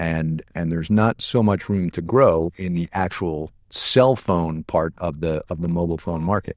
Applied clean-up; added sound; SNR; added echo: neural diffusion model UNIVERSE++.